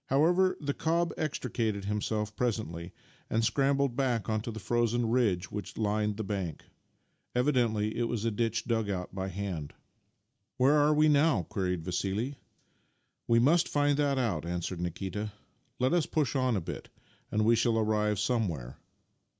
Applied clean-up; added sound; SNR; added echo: none; none; none; none.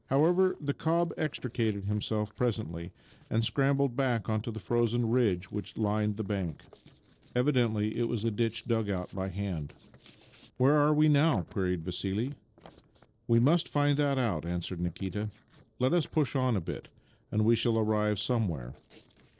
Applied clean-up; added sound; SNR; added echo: neural separator model SepFormer DNS4.